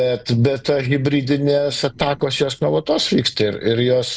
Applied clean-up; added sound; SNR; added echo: neural separator model SepFormer DNS4.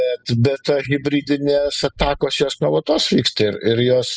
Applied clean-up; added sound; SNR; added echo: classical method spectral subtraction.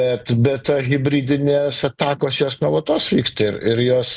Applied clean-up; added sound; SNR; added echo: neural mask model Resemble Enhance denoiser.